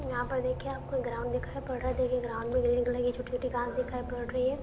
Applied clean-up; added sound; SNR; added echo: none; Bus; 8 dB; none.